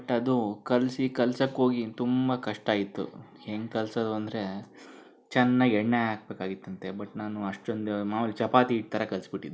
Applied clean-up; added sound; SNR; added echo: none; none; none; none.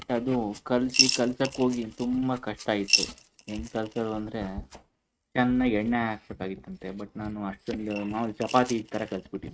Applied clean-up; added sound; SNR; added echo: neural mask model RNNoise.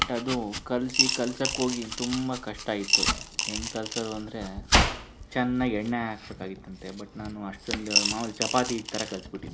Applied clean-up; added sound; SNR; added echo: none; Coin (dropping) / Glass + Domestic sounds, home sounds; -1 dB; none.